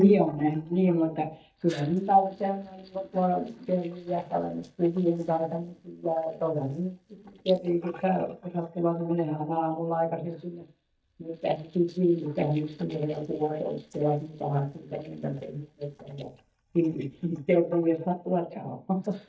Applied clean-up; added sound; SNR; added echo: neural mask model DeepFilterNet 3.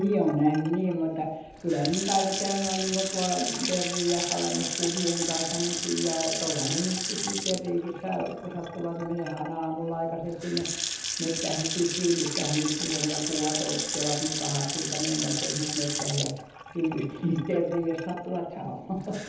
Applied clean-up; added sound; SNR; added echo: none; Sink (filling or washing) / Water tap, faucet / Splash, splatter; 4 dB; reverberation time 0.8 s.